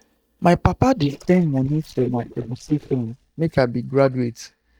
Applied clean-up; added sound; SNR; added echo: neural mask model DeepFilterNet 3.